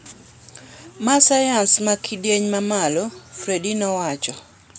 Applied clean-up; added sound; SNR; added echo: none; none; none; none.